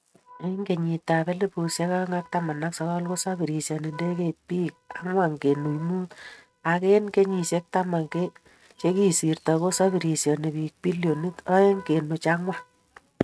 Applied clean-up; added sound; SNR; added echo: neural mask model RNNoise.